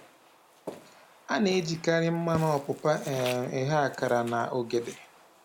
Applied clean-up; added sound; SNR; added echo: none; Walk, footsteps; 17 dB; none.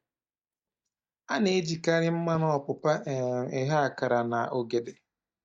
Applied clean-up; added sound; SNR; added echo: neural mask model DeepFilterNet 3.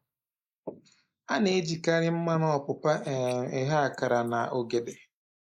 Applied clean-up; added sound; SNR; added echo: neural mask model Resemble Enhance denoiser.